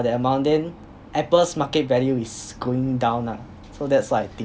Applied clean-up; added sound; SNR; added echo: none; none; none; none.